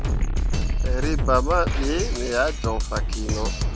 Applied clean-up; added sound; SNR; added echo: none; Drum kit; -4 dB; none.